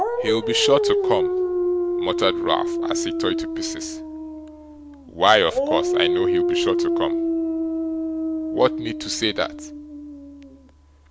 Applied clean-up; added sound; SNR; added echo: none; Dog; -2 dB; none.